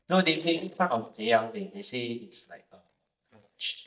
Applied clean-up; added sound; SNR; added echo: neural mask model DeepFilterNet 3.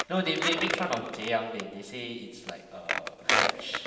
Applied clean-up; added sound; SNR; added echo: none; Squeak; 0 dB; reverberation time 1.2 s.